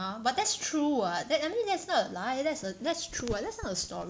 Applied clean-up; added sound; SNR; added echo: none; none; none; none.